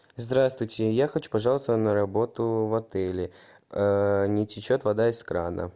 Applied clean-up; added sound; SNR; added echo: none; none; none; none.